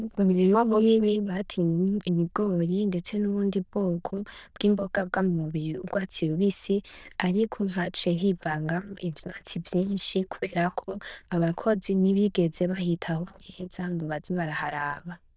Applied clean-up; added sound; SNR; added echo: neural diffusion model UNIVERSE++.